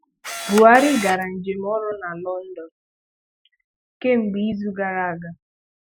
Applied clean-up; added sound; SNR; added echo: classical method Wiener filter.